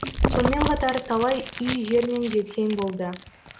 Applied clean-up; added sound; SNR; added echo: none; Chewing, mastication; 4 dB; none.